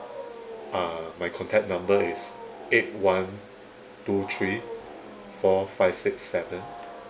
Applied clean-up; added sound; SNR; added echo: none; Wild animals; 15 dB; none.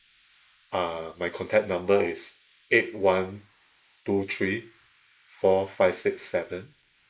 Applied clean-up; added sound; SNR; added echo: neural mask model Resemble Enhance denoiser.